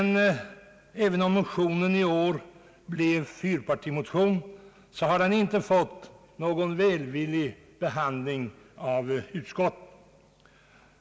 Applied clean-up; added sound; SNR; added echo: none; none; none; none.